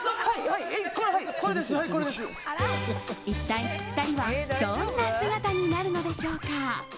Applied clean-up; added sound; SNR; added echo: none; Zipper (clothing); 20 dB; none.